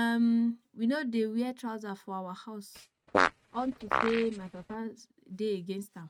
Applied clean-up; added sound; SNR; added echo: neural mask model RNNoise.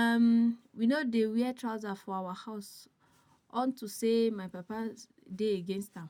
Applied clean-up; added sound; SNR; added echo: none; none; none; none.